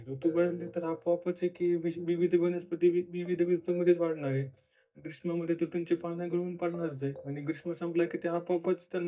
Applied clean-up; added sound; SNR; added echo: neural mask model DeepFilterNet 3.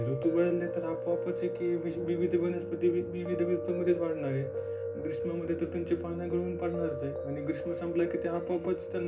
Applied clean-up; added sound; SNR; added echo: none; Piano; 5 dB; reverberation time 0.4 s.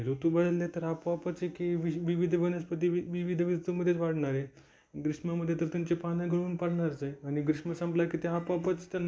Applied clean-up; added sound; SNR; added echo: none; none; none; none.